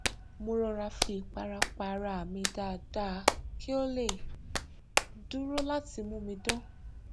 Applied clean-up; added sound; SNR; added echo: none; Hands; 0 dB; none.